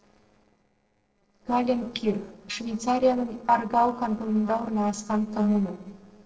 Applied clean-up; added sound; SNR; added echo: neural separator model SepFormer DNS4.